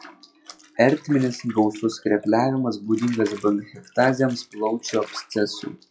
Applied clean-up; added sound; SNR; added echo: classical method log-MMSE.